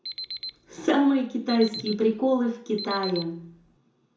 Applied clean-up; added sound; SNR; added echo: none; Alarm; 12 dB; reverberation time 0.7 s.